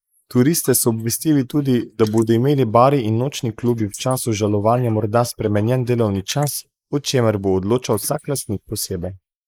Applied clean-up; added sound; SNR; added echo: neural mask model Resemble Enhance denoiser.